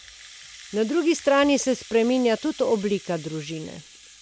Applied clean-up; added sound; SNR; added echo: none; Rattle (instrument); 20 dB; none.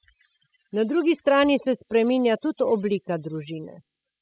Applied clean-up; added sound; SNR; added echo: classical method spectral subtraction.